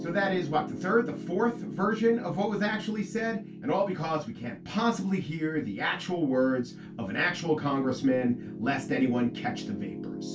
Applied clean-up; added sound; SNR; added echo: none; Piano; 11 dB; reverberation time 0.2 s.